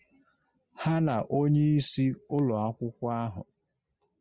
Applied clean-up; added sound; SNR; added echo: none; none; none; none.